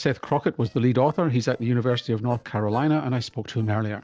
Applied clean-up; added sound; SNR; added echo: neural separator model SepFormer DNS4.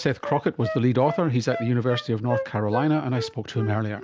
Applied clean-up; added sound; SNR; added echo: none; Wind instrument, woodwind instrument; 11 dB; none.